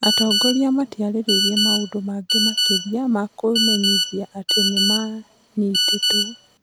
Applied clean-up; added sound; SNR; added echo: none; Telephone; -1 dB; none.